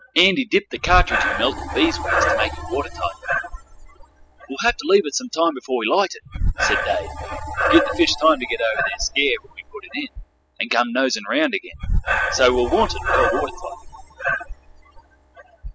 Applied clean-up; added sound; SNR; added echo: classical method spectral subtraction.